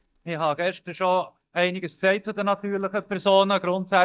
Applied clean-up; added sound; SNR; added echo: neural mask model DeepFilterNet 3.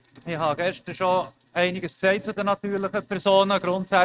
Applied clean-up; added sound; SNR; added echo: neural mask model RNNoise.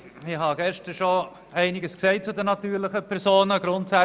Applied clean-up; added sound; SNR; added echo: none; none; none; none.